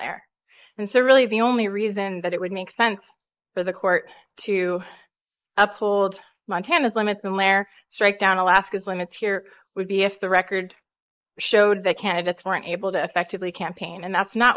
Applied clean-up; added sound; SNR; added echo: neural mask model Resemble Enhance denoiser.